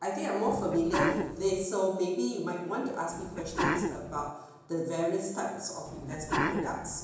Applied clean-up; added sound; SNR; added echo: none; Sneeze; 2 dB; reverberation time 1.0 s.